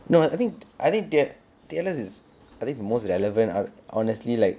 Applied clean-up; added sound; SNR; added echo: none; none; none; none.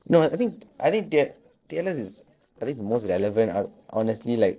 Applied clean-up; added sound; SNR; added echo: neural separator model SepFormer DNS4.